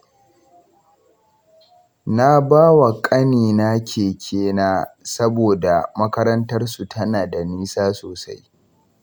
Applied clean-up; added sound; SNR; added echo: none; none; none; none.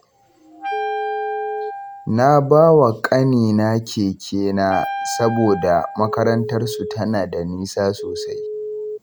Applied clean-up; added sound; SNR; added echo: none; Wind instrument, woodwind instrument + Telephone; 8 dB; none.